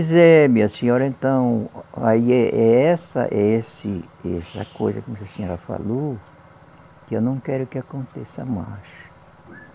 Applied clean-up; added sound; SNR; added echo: none; none; none; none.